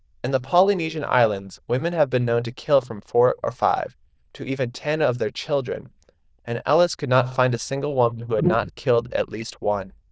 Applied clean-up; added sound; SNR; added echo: neural diffusion model UNIVERSE++.